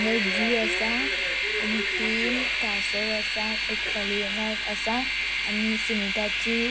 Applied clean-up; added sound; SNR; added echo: none; Train; -4 dB; none.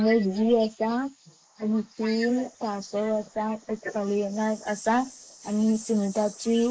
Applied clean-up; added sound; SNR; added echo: neural mask model Resemble Enhance denoiser.